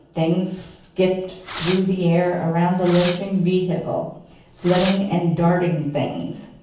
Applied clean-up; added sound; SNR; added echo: none; Fireworks; 8 dB; reverberation time 0.7 s.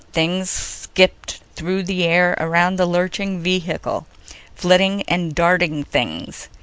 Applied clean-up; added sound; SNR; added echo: none; none; none; none.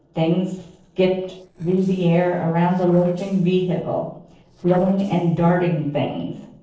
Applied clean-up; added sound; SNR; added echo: neural separator model SepFormer DNS4.